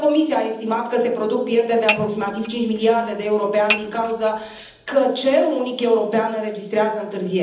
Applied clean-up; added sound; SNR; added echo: none; Dishes, pots, and pans / Chink, clink; 9 dB; reverberation time 0.8 s.